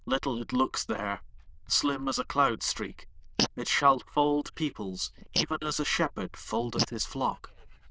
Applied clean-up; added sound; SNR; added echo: neural diffusion model UNIVERSE++.